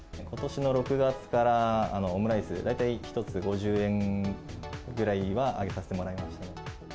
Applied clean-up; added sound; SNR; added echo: none; none; none; none.